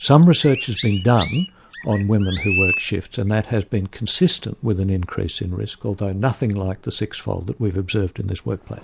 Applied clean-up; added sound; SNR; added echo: none; Chirp, tweet; 6 dB; none.